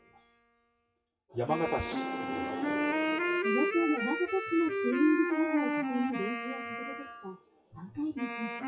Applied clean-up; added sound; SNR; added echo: classical method WPE with log-MMSE.